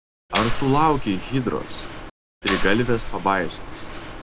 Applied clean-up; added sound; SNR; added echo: none; Mechanisms; 3 dB; none.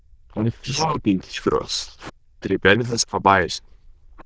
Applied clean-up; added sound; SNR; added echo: neural diffusion model UNIVERSE++.